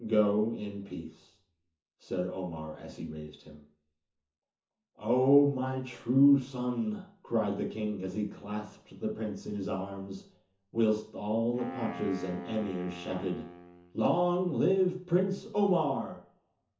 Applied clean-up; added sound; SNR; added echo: none; Wind instrument, woodwind instrument; 13 dB; reverberation time 0.9 s.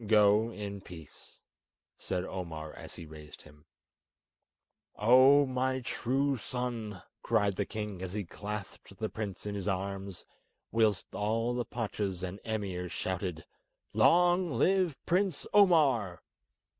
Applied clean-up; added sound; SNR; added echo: none; none; none; none.